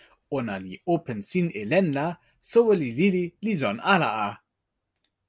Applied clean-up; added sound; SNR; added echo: none; none; none; none.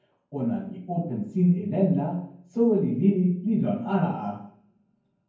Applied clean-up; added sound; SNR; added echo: none; none; none; reverberation time 0.9 s.